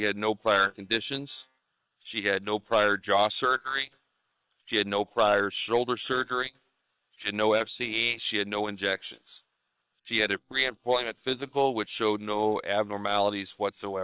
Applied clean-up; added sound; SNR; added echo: neural separator model SepFormer WHAM!.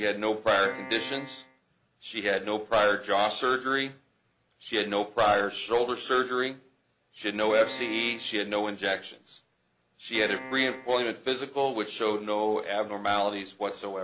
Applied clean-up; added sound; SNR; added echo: none; Piano; 13 dB; none.